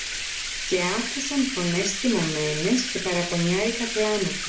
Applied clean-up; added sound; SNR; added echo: none; Bathtub (filling or washing); 4 dB; reverberation time 0.3 s.